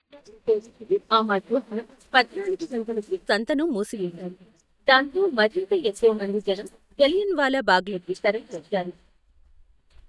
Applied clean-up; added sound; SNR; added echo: neural mask model DeepFilterNet 3.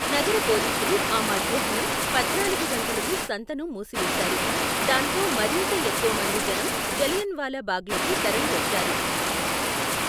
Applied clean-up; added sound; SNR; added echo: none; Water; -3 dB; none.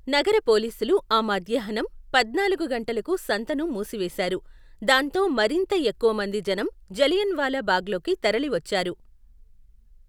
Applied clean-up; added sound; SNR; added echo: none; none; none; none.